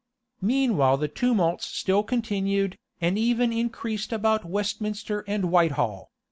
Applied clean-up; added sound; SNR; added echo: none; none; none; none.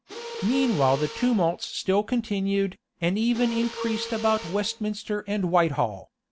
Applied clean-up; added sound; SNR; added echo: none; Mechanisms; 13 dB; none.